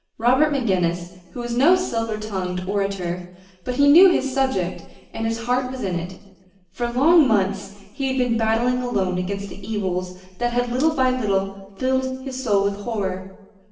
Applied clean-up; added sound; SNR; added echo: none; none; none; reverberation time 0.8 s.